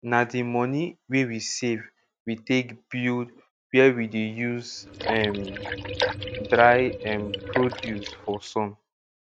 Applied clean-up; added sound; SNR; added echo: neural mask model RNNoise.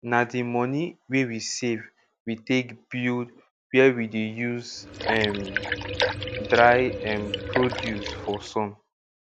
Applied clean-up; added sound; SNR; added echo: none; Liquid; 4 dB; none.